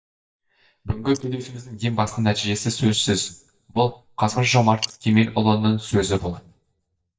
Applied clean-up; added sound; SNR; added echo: neural mask model DeepFilterNet 3.